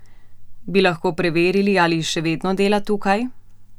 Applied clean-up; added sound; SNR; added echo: none; none; none; none.